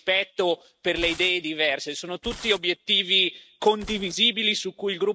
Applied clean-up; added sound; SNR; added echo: neural mask model RNNoise.